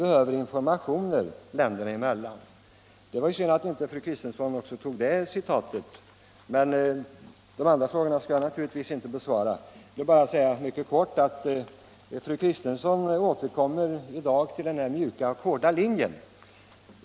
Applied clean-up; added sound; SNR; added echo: none; none; none; none.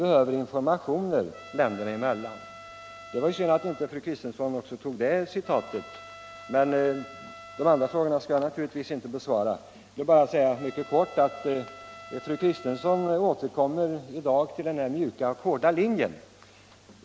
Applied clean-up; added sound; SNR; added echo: none; Trumpet; 19 dB; none.